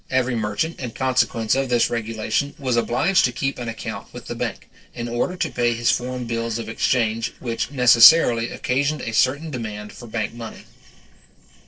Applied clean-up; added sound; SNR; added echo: neural separator model SepFormer DNS4.